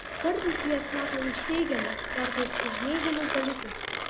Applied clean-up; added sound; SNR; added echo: none; Mechanisms; 1 dB; none.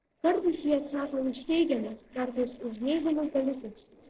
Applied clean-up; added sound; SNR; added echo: neural separator model SepFormer DNS4.